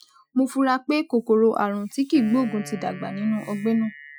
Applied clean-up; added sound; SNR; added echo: classical method Wiener filter.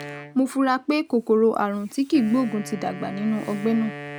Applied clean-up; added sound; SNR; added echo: none; Wind instrument, woodwind instrument; 16 dB; none.